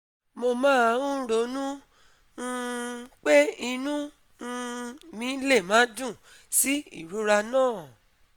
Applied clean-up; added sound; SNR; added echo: none; none; none; none.